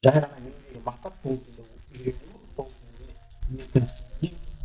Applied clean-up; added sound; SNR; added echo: neural mask model DeepFilterNet 3.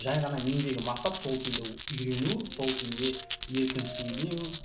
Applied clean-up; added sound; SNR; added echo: none; Glass; -3 dB; reverberation time 0.1 s.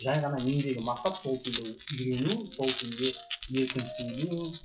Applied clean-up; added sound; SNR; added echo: classical method WPE with log-MMSE.